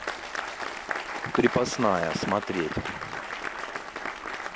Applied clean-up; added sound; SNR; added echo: none; Applause; 4 dB; none.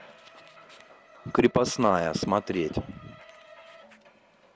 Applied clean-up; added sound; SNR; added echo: none; none; none; none.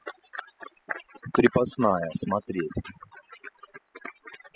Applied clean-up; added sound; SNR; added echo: classical method spectral subtraction.